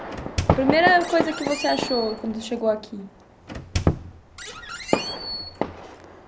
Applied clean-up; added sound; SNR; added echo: none; Fireworks + Squeak; 2 dB; none.